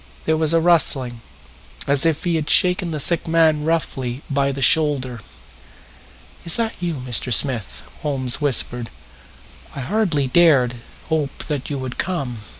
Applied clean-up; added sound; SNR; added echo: none; none; none; none.